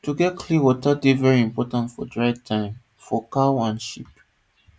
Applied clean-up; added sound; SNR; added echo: none; none; none; none.